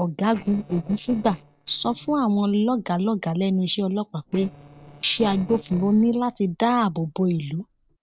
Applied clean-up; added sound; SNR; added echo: neural separator model SepFormer DNS4.